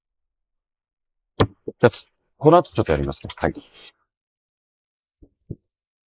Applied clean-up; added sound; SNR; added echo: neural mask model Resemble Enhance denoiser.